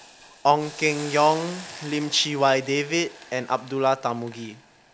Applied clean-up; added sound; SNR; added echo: none; Hiss; 18 dB; none.